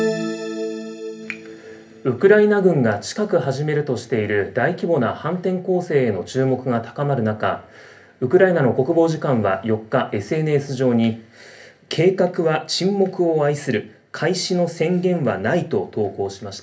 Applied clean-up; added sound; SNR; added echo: none; none; none; reverberation time 0.3 s.